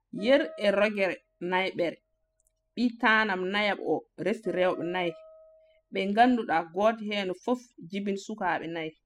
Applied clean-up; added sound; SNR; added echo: classical method spectral subtraction.